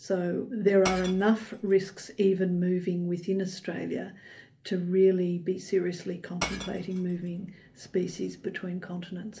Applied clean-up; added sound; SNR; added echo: none; Shatter / Crushing; 14 dB; reverberation time 0.3 s.